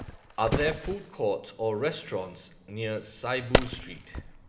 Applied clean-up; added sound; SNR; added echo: none; Wood; 1 dB; reverberation time 1.0 s.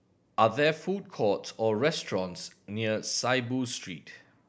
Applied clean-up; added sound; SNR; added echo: none; none; none; none.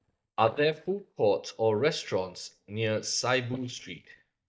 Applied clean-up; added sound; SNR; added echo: neural mask model DeepFilterNet 3.